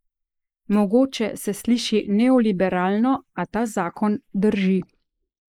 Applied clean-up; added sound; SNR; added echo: neural mask model Resemble Enhance denoiser.